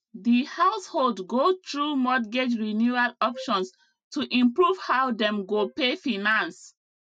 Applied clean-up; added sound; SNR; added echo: neural mask model RNNoise.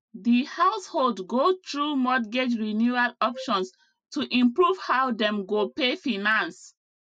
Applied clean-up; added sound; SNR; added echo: neural mask model Resemble Enhance denoiser.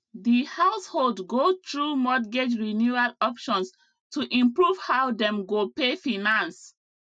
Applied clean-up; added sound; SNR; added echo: none; none; none; none.